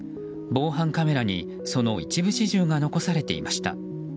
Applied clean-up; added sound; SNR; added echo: none; none; none; none.